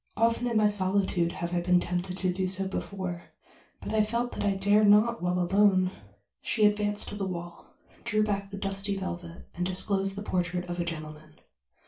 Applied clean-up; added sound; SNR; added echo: none; none; none; reverberation time 0.3 s.